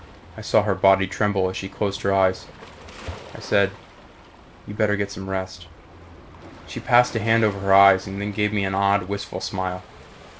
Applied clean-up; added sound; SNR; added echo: none; Waves, surf; 19 dB; none.